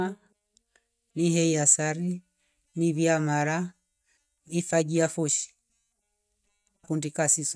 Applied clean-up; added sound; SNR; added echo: neural mask model DeepFilterNet 3.